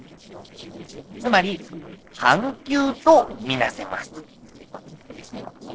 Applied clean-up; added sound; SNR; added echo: neural separator model SepFormer DNS4.